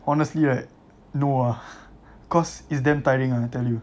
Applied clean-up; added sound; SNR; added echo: none; none; none; none.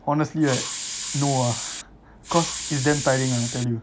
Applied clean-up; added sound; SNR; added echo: none; Hiss; 6 dB; none.